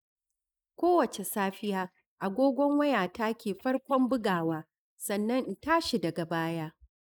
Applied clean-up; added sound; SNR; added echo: neural mask model Resemble Enhance denoiser.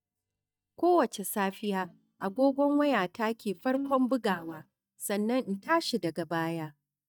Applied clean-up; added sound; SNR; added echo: neural mask model DeepFilterNet 3.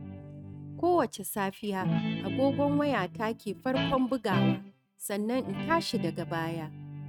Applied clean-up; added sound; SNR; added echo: neural mask model RNNoise.